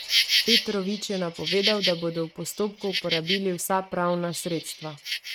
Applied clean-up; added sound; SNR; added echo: neural mask model RNNoise.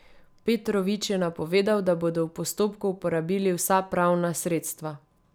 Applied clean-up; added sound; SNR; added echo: none; none; none; none.